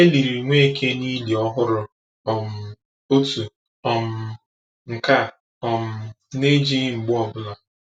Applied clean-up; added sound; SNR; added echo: none; none; none; none.